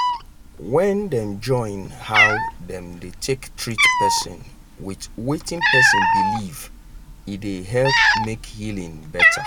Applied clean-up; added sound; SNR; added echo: none; Cat; -4 dB; none.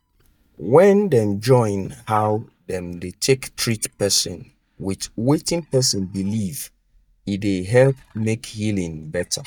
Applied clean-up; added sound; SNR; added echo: neural mask model DeepFilterNet 3.